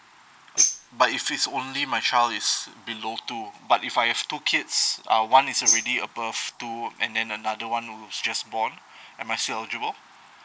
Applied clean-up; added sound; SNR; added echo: neural mask model Resemble Enhance denoiser.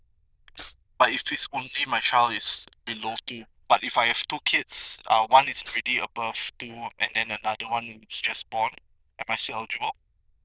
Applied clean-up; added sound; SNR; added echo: neural diffusion model UNIVERSE++.